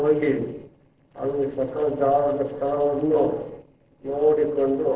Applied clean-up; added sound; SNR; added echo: neural separator model SepFormer DNS4.